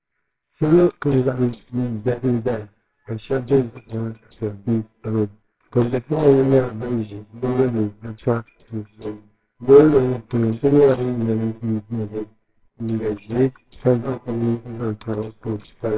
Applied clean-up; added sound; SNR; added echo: neural separator model SepFormer WHAMR!.